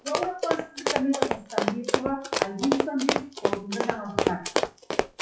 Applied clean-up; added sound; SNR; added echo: classical method WPE with log-MMSE.